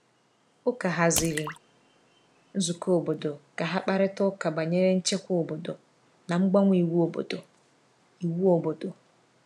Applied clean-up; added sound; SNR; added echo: none; Drip / Splash, splatter; 12 dB; none.